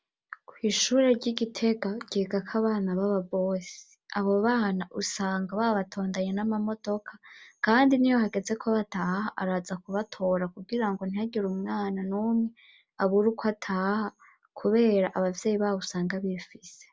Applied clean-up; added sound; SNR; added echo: none; none; none; none.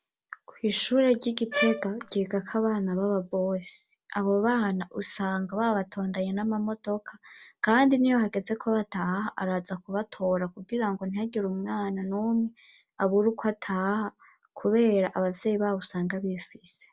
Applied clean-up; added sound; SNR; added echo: none; Bowed string instrument; 6 dB; none.